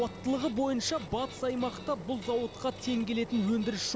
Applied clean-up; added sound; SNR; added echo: none; Guitar + Engine; 13 dB; none.